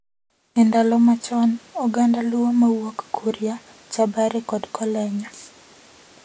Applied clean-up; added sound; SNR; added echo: none; none; none; none.